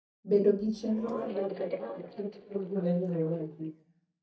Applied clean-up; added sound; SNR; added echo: neural mask model DeepFilterNet 3.